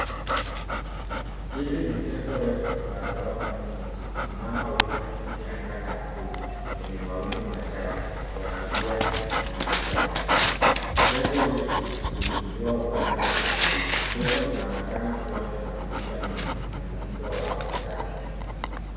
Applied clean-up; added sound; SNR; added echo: none; Dog; -5 dB; reverberation time 1.8 s.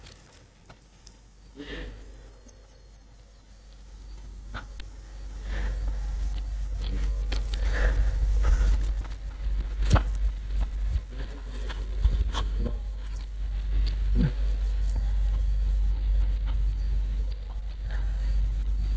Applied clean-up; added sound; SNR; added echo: neural mask model DeepFilterNet 3.